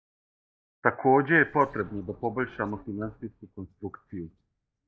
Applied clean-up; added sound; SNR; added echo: neural mask model DeepFilterNet 3.